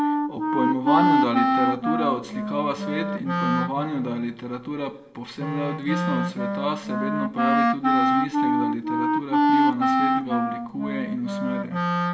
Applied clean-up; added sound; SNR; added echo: none; Wind instrument, woodwind instrument; -5 dB; reverberation time 0.8 s.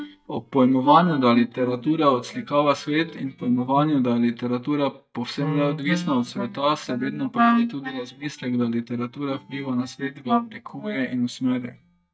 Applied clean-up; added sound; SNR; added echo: neural mask model DeepFilterNet 3.